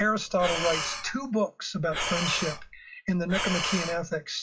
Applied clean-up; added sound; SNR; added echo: classical method WPE with log-MMSE.